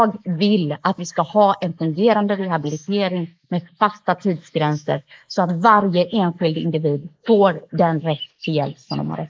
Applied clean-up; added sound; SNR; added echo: neural mask model Resemble Enhance denoiser.